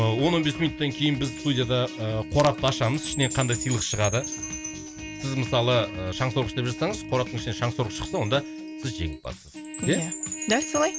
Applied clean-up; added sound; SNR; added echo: none; Trumpet + Chime; 9 dB; none.